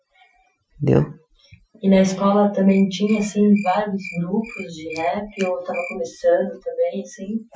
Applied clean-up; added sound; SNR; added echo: classical method Wiener filter.